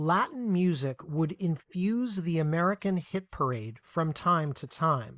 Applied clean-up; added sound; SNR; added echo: neural mask model Resemble Enhance denoiser.